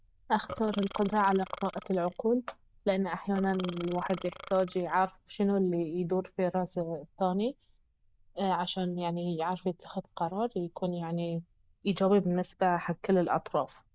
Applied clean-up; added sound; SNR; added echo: neural diffusion model UNIVERSE++.